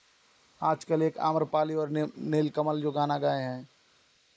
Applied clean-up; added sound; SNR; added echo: neural mask model Resemble Enhance denoiser.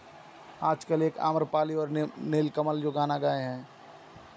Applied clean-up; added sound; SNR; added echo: none; none; none; none.